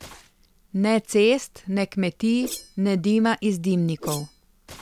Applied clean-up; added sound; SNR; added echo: none; Whoosh, swoosh, swish; 18 dB; none.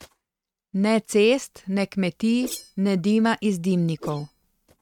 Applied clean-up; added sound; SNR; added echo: neural mask model RNNoise.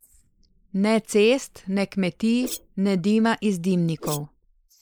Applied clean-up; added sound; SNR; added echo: neural mask model Resemble Enhance denoiser.